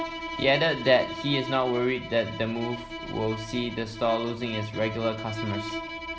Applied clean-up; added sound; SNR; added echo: none; Bowed string instrument; 8 dB; none.